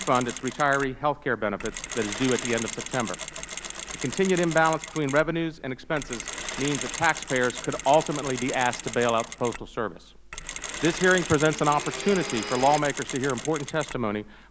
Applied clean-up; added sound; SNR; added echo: none; Domestic sounds, home sounds + Mechanisms; 10 dB; none.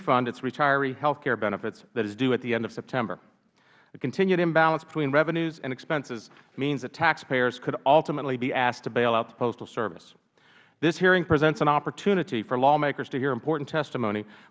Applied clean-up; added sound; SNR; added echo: none; none; none; none.